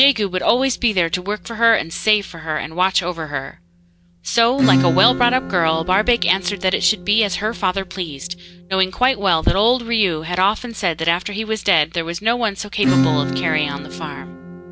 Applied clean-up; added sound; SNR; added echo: none; Acoustic guitar / Strum; 7 dB; none.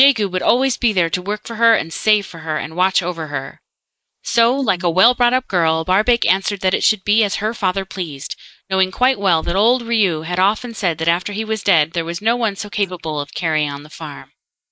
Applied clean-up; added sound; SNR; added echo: neural mask model Resemble Enhance denoiser.